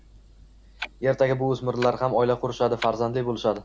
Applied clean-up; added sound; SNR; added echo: none; Clock; 18 dB; none.